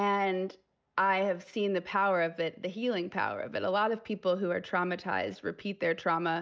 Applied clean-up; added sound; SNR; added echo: none; none; none; none.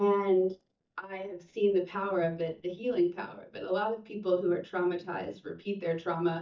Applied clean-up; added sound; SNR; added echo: neural mask model DeepFilterNet 3.